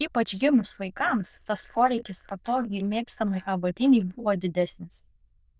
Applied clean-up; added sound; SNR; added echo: neural diffusion model UNIVERSE++.